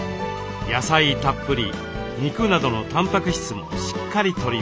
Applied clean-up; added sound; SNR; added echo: none; Ringtone; 18 dB; none.